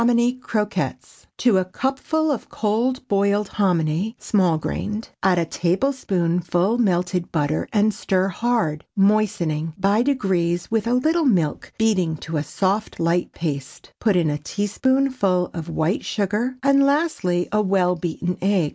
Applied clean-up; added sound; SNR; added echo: none; none; none; none.